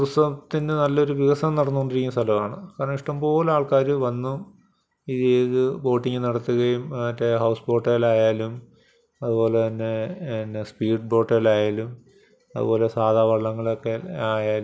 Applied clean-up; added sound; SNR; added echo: none; none; none; none.